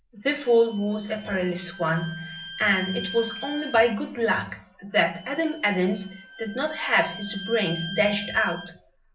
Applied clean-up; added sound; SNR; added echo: none; Bowed string instrument; 14 dB; reverberation time 0.4 s.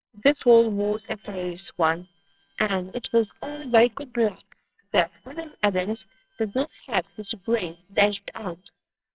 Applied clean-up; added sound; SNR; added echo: neural separator model SepFormer WHAMR!.